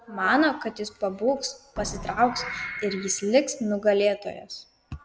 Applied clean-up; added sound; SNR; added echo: none; Slam; 20 dB; none.